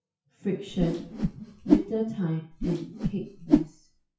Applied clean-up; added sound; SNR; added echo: classical method WPE with log-MMSE.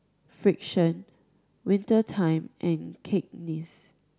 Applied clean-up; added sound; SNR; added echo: none; none; none; none.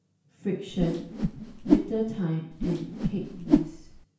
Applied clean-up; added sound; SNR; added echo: none; Whoosh, swoosh, swish; -4 dB; reverberation time 0.5 s.